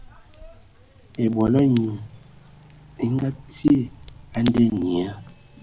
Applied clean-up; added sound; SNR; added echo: none; Fire / Rain; 20 dB; none.